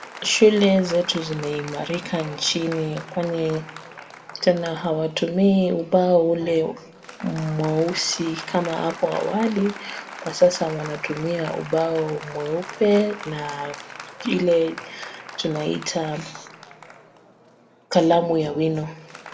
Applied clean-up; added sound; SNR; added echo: none; Applause; 16 dB; reverberation time 0.6 s.